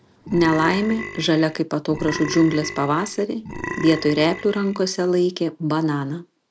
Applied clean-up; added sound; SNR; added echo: none; Burping, eructation; 11 dB; none.